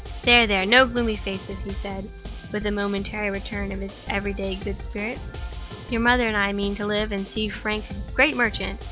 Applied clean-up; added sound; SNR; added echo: none; Drum kit; 9 dB; none.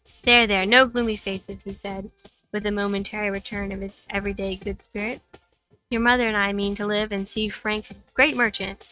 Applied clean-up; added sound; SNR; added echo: neural mask model RNNoise.